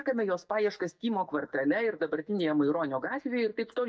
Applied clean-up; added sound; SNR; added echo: neural mask model DeepFilterNet 3.